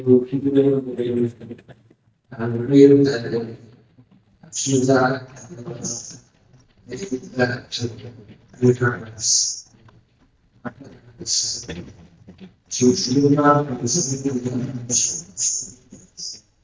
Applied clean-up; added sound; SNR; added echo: neural mask model DeepFilterNet 3.